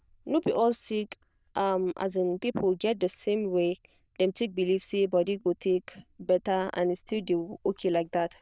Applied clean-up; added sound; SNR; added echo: neural diffusion model UNIVERSE++.